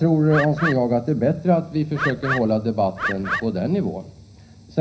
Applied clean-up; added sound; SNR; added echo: none; Bird; 5 dB; reverberation time 0.5 s.